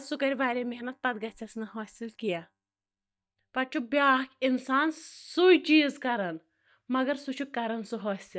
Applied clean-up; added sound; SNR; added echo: neural mask model DeepFilterNet 3.